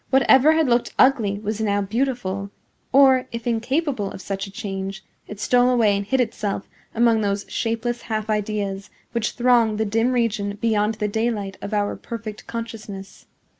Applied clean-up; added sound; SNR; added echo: none; none; none; none.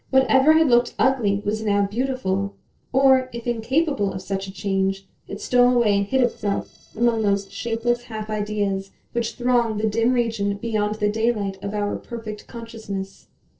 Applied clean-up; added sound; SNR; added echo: neural separator model SepFormer DNS4.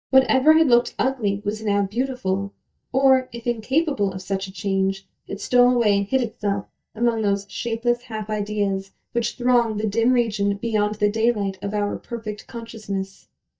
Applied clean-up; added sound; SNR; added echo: neural mask model DeepFilterNet 3.